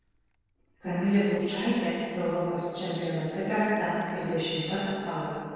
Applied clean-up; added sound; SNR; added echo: neural separator model SepFormer DNS4.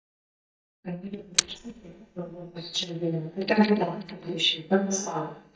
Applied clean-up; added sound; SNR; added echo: neural mask model DeepFilterNet 3.